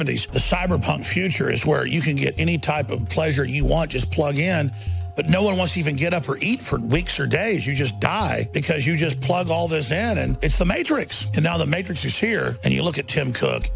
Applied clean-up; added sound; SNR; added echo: none; none; none; none.